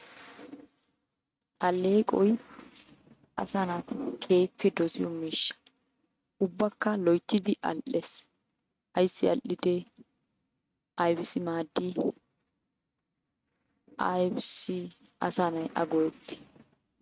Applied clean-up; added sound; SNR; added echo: neural mask model RNNoise.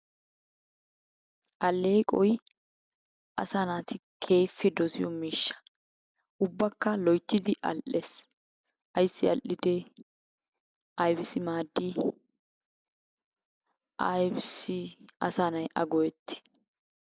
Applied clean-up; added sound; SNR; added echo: none; none; none; none.